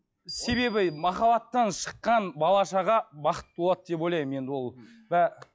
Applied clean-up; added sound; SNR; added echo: classical method log-MMSE.